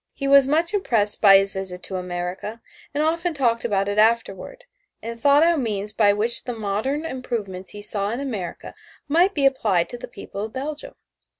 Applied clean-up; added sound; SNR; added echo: none; none; none; none.